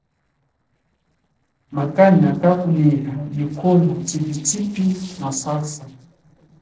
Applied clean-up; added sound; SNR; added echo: neural separator model SepFormer DNS4.